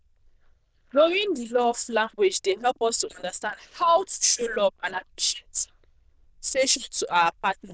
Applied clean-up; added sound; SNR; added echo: neural diffusion model UNIVERSE++.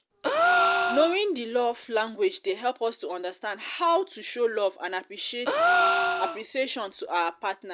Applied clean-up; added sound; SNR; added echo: none; Gasp; -1 dB; none.